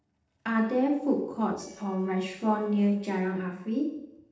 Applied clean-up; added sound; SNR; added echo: neural separator model SepFormer DNS4.